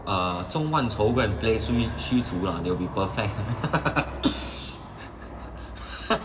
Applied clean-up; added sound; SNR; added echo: none; Aircraft; 9 dB; reverberation time 3.0 s.